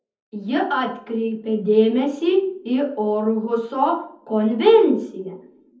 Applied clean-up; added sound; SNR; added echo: none; none; none; reverberation time 0.6 s.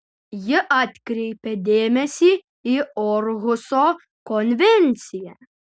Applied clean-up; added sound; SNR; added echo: none; none; none; none.